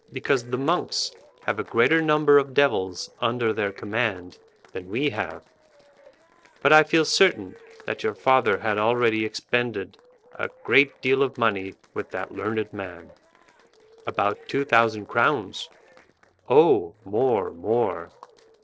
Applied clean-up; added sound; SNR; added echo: neural separator model SepFormer DNS4.